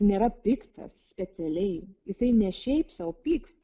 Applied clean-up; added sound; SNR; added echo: none; none; none; none.